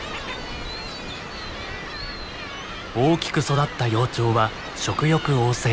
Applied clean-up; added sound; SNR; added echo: none; none; none; none.